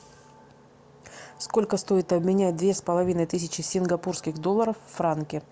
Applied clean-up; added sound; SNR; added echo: none; none; none; none.